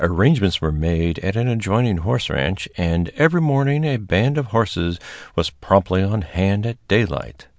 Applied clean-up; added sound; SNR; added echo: none; none; none; none.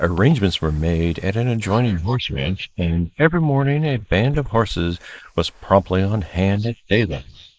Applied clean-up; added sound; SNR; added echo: neural mask model Resemble Enhance denoiser.